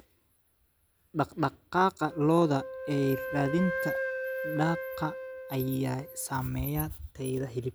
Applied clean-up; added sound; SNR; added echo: none; Wind instrument, woodwind instrument; 8 dB; none.